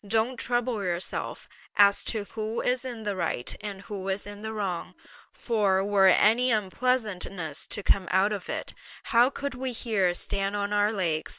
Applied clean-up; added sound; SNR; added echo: neural separator model SepFormer WHAM!.